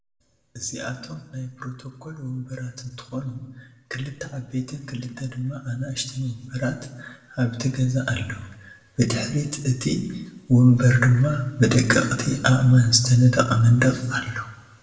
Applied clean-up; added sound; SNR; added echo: none; none; none; reverberation time 0.8 s.